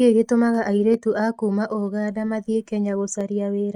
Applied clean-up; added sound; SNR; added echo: neural mask model Resemble Enhance denoiser.